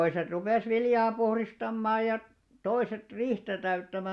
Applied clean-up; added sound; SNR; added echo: none; none; none; none.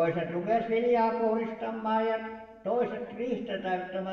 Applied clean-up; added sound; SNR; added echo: none; none; none; reverberation time 1.2 s.